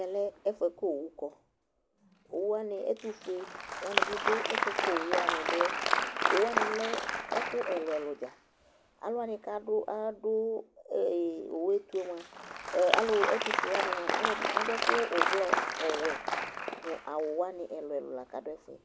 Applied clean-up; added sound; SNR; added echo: none; Applause; 1 dB; none.